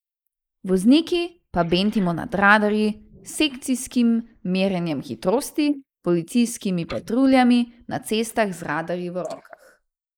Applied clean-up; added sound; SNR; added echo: neural mask model Resemble Enhance denoiser.